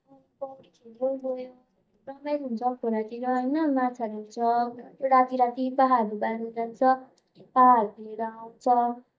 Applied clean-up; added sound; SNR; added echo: neural mask model DeepFilterNet 3.